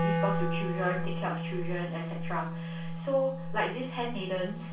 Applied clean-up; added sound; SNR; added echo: none; Wind instrument, woodwind instrument; 1 dB; reverberation time 0.4 s.